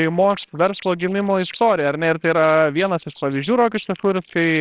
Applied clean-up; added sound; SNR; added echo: neural separator model SepFormer WHAMR!.